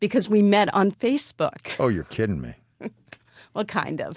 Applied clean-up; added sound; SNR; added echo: none; none; none; none.